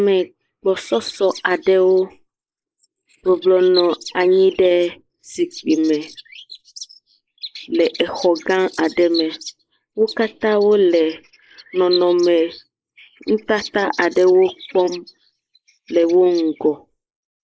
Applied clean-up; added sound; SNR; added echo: neural mask model Resemble Enhance denoiser.